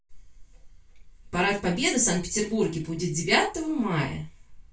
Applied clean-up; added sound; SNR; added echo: none; none; none; reverberation time 0.2 s.